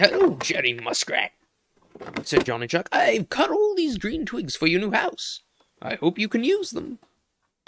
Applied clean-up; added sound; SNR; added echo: neural mask model RNNoise.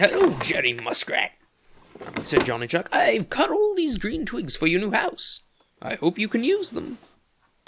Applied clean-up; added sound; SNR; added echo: none; Drawer open or close; 11 dB; none.